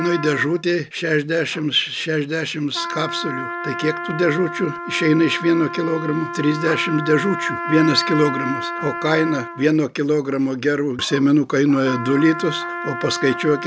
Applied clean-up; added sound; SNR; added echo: none; Trumpet; 9 dB; none.